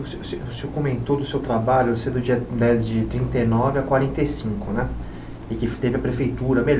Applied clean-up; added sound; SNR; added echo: none; none; none; none.